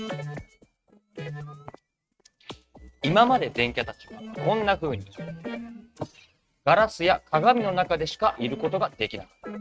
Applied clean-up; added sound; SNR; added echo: neural mask model RNNoise.